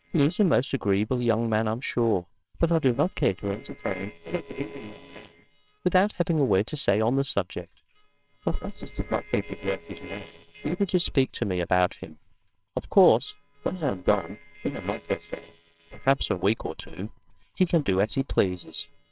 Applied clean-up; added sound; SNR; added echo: neural separator model SepFormer WHAMR!.